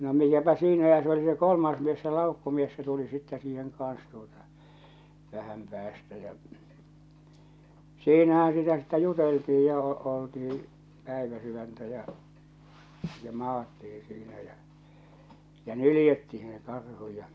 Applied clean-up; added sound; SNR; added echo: none; none; none; none.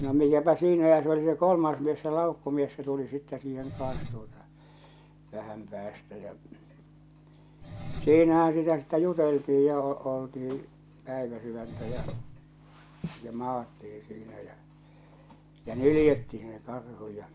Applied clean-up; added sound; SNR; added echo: none; Engine; 16 dB; none.